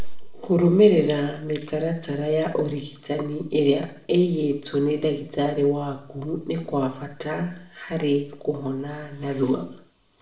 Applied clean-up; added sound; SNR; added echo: none; none; none; reverberation time 0.6 s.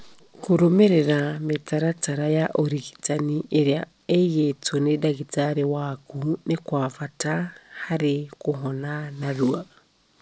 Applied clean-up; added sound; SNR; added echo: none; none; none; none.